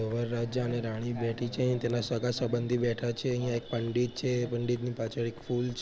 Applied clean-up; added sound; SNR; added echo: none; Run; 20 dB; none.